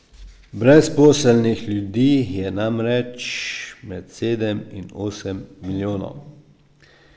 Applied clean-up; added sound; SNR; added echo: none; none; none; none.